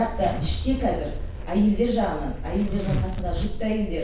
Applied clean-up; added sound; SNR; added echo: none; Zipper (clothing); 3 dB; reverberation time 0.7 s.